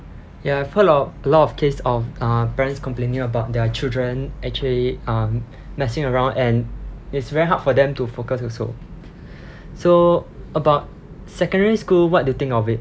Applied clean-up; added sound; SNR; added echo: none; none; none; none.